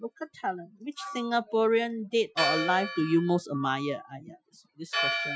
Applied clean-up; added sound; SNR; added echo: classical method Wiener filter.